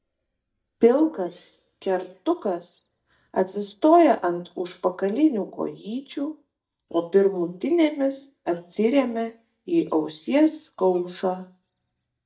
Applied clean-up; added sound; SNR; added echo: neural mask model DeepFilterNet 3.